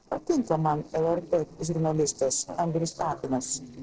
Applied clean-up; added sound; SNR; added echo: neural separator model SepFormer DNS4.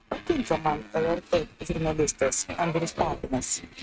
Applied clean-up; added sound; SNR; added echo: neural mask model RNNoise.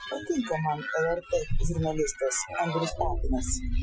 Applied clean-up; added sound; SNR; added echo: classical method Wiener filter.